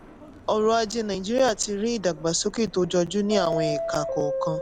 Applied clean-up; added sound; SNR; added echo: none; Subway, metro, underground; 8 dB; none.